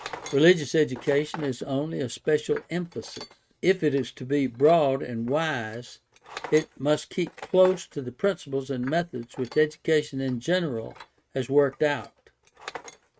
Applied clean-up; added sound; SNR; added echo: neural mask model RNNoise.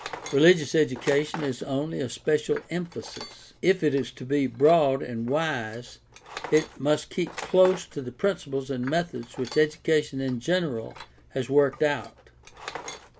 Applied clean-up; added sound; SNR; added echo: none; Tools; 17 dB; none.